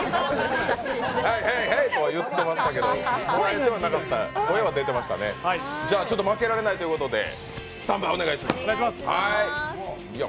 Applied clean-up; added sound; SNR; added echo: none; none; none; none.